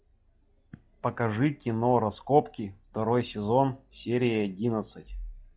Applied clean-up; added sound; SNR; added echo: classical method log-MMSE.